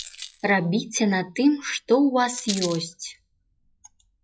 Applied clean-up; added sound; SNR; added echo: classical method log-MMSE.